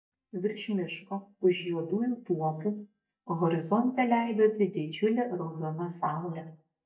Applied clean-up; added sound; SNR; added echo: neural mask model DeepFilterNet 3.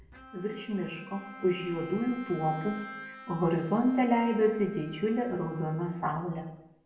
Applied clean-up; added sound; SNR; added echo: none; Bowed string instrument; 16 dB; reverberation time 0.7 s.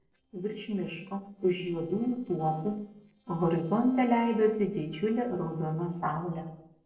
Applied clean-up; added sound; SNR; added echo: neural separator model SepFormer DNS4.